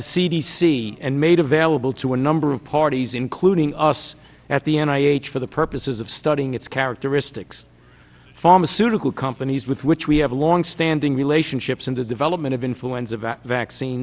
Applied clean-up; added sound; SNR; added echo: none; none; none; none.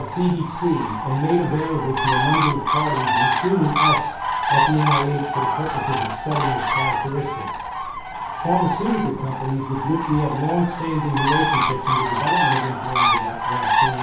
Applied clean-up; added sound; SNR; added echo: none; Bird; -1 dB; reverberation time 0.6 s.